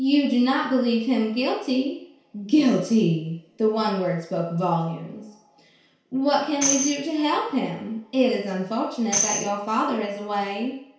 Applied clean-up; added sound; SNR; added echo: none; Tambourine; 6 dB; reverberation time 0.6 s.